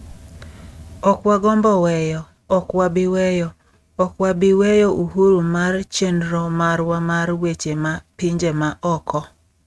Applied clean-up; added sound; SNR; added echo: neural mask model RNNoise.